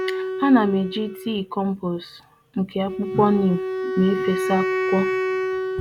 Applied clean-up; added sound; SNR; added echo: none; Wind instrument, woodwind instrument; 3 dB; none.